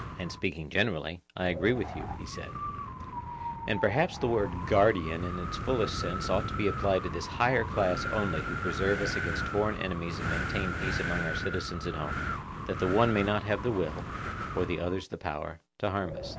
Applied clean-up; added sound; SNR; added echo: none; Wind; 4 dB; none.